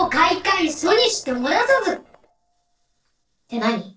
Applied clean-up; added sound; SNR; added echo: neural separator model SepFormer DNS4.